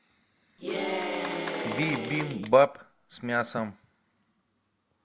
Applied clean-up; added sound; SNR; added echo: none; Applause / Cheering; 4 dB; none.